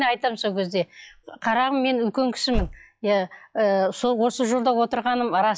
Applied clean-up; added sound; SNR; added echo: classical method log-MMSE.